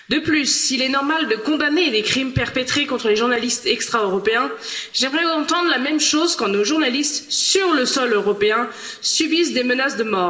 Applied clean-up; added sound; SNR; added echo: none; none; none; reverberation time 1.5 s.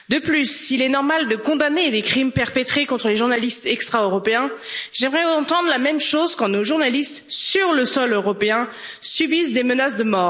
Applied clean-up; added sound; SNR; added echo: none; none; none; none.